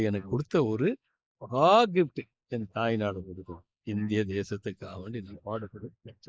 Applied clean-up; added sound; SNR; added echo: neural mask model Resemble Enhance denoiser.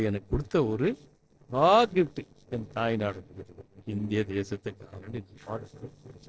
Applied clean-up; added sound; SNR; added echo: neural separator model SepFormer DNS4.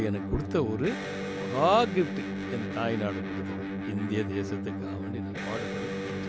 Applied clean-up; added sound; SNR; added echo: none; Electric guitar; 3 dB; none.